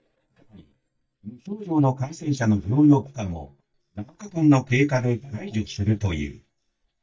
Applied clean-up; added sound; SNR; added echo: neural mask model DeepFilterNet 3.